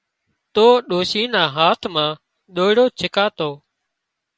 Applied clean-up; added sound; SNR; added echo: none; none; none; none.